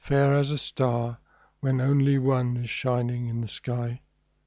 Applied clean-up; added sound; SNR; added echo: none; none; none; none.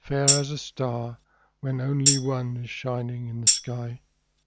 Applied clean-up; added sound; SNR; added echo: none; Tambourine; -3 dB; none.